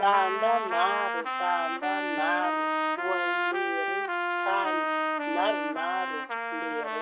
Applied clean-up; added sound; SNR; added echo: none; Trumpet; -1 dB; none.